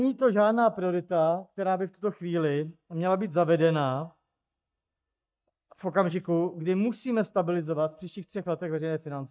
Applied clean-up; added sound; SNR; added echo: neural mask model DeepFilterNet 3.